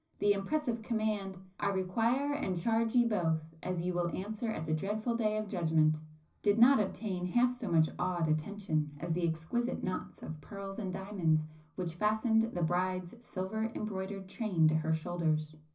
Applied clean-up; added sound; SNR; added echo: none; none; none; reverberation time 0.4 s.